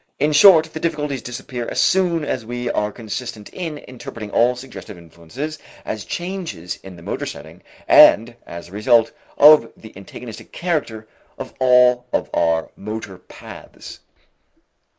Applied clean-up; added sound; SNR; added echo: neural mask model Resemble Enhance denoiser.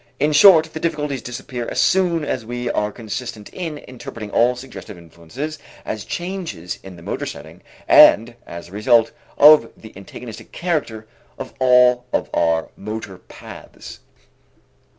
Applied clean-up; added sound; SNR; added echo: none; none; none; none.